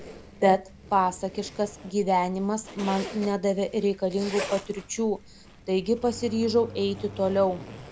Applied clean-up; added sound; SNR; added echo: none; Zipper (clothing) + Engine starting; 15 dB; none.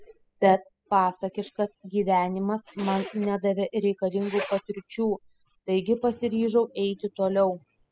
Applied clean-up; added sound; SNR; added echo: classical method spectral subtraction.